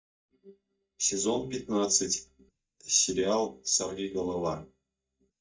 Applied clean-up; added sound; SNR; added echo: neural mask model DeepFilterNet 3.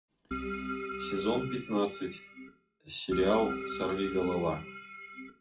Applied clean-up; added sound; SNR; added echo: classical method WPE with log-MMSE.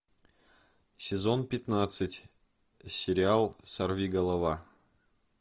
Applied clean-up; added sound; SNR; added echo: none; none; none; none.